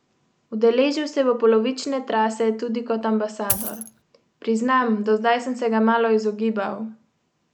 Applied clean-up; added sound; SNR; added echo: none; Coin (dropping); 5 dB; none.